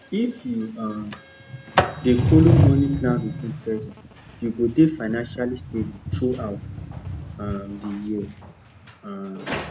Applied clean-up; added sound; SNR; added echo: none; Sliding door; 1 dB; none.